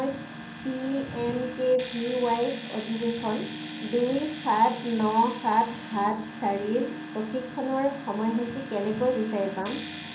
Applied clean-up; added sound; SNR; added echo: none; Domestic sounds, home sounds; 15 dB; reverberation time 0.6 s.